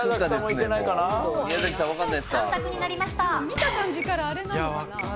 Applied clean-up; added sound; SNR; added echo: none; Liquid; 12 dB; none.